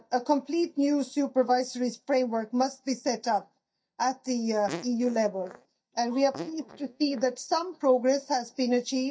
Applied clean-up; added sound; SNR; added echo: neural mask model DeepFilterNet 3.